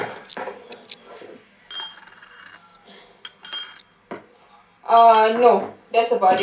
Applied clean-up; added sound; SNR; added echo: none; Coin (dropping); 15 dB; reverberation time 0.3 s.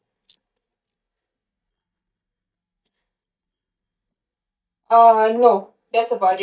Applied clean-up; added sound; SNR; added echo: neural mask model DeepFilterNet 3.